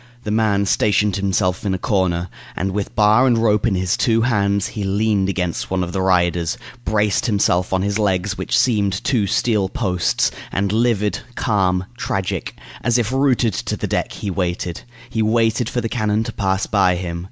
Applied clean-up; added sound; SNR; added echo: none; none; none; none.